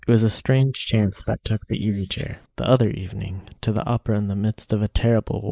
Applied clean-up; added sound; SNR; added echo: neural mask model Resemble Enhance denoiser.